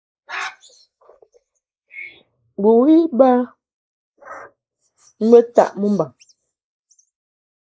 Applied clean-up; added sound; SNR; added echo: neural mask model Resemble Enhance denoiser.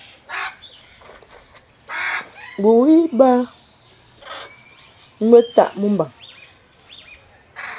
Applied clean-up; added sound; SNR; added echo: none; Bird; 15 dB; none.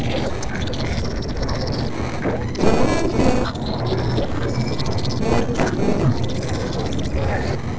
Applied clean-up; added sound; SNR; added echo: neural separator model SepFormer DNS4.